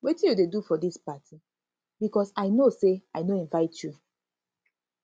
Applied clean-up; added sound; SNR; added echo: none; none; none; none.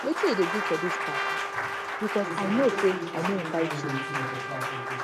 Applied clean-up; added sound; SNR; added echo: none; Applause + Trumpet; 1 dB; none.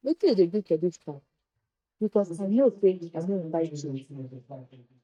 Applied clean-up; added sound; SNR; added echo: neural mask model DeepFilterNet 3.